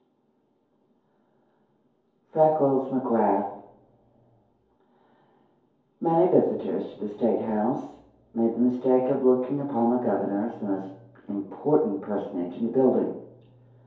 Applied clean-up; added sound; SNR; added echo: none; none; none; reverberation time 2.4 s.